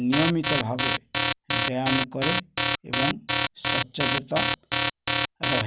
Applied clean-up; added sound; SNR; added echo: none; Alarm; -3 dB; none.